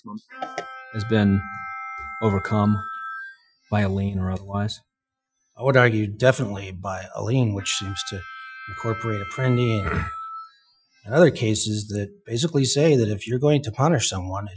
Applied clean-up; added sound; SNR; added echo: classical method Wiener filter.